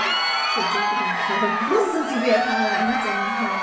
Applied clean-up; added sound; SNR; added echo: none; Crowd; -3 dB; reverberation time 0.7 s.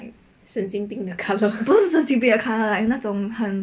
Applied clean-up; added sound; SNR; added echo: none; none; none; none.